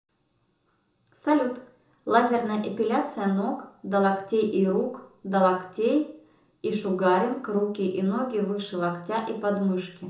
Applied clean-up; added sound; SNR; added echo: none; none; none; reverberation time 0.6 s.